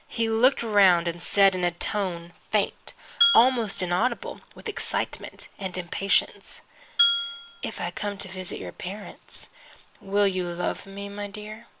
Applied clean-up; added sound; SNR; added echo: none; Glass; 1 dB; none.